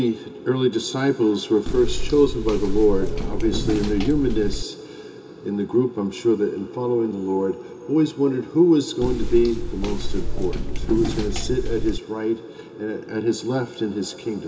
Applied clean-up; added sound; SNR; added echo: none; Walk, footsteps; 1 dB; reverberation time 0.2 s.